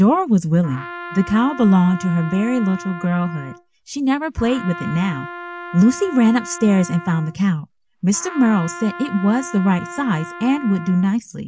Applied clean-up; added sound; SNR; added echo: none; Trumpet; 15 dB; none.